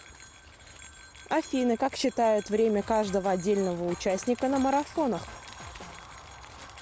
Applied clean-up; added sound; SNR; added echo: none; Drum kit + Bell; 19 dB; none.